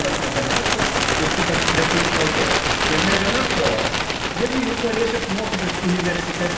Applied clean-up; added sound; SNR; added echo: none; Bird; -3 dB; reverberation time 0.8 s.